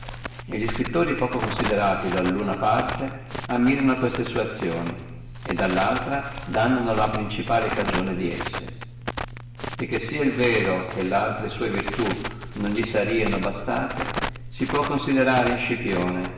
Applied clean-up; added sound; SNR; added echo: none; Crackle; 8 dB; reverberation time 1.1 s.